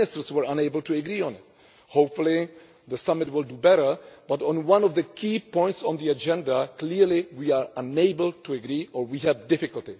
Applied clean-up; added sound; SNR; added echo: none; none; none; none.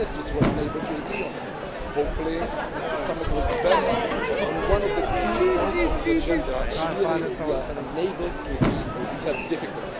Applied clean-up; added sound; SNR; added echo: none; Crowd / Fireworks; -4 dB; none.